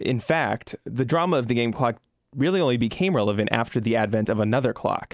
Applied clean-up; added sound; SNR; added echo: none; none; none; none.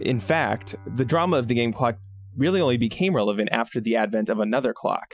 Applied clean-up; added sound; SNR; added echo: classical method Wiener filter.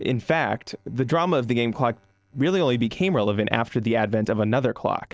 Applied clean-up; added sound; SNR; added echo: neural separator model SepFormer DNS4.